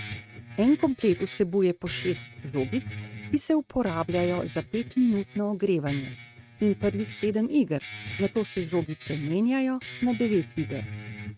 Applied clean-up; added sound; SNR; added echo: neural mask model RNNoise.